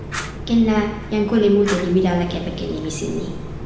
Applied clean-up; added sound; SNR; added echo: none; Fire; 10 dB; reverberation time 1.0 s.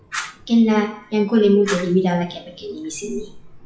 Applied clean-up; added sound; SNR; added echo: classical method WPE with log-MMSE.